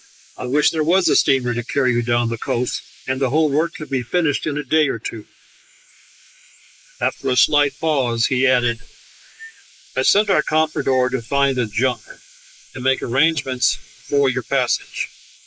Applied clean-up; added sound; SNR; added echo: neural mask model Resemble Enhance denoiser.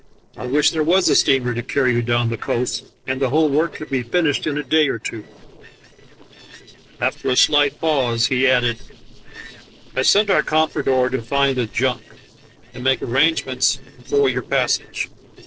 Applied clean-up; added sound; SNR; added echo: neural separator model SepFormer DNS4.